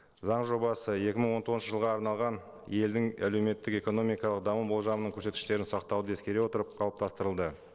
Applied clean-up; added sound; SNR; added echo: neural separator model SepFormer DNS4.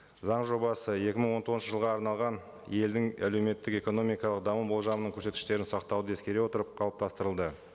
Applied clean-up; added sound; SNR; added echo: none; none; none; none.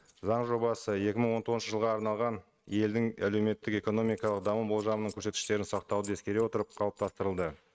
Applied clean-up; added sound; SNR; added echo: neural mask model RNNoise.